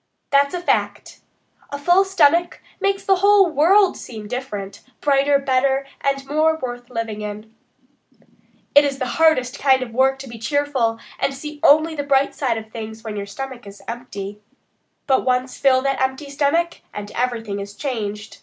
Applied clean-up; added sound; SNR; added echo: none; none; none; none.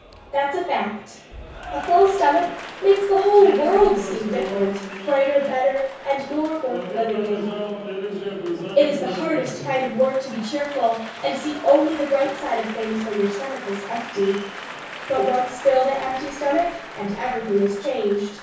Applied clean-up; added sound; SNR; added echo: none; Applause; 11 dB; reverberation time 0.6 s.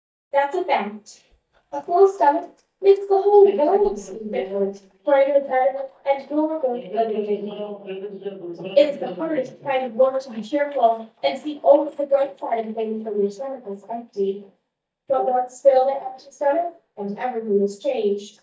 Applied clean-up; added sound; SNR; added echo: neural mask model DeepFilterNet 3.